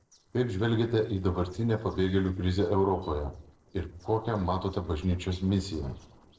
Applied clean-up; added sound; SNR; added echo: neural separator model SepFormer DNS4.